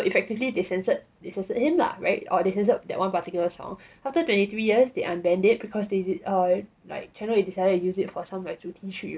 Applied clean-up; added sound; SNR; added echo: none; none; none; none.